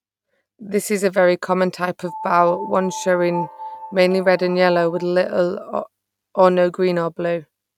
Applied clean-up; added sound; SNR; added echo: neural mask model RNNoise.